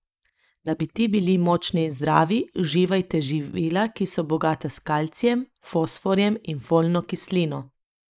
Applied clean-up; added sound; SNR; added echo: neural mask model Resemble Enhance denoiser.